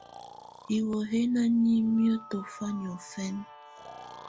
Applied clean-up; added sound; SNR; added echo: none; Guitar + Breathing; 19 dB; none.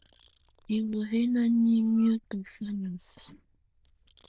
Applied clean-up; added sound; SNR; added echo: neural diffusion model UNIVERSE++.